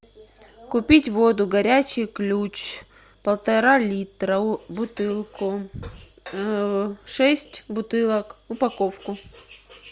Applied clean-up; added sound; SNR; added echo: none; none; none; none.